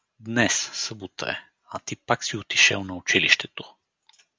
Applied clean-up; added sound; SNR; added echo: none; none; none; none.